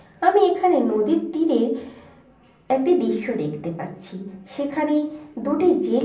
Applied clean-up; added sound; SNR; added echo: none; none; none; reverberation time 0.6 s.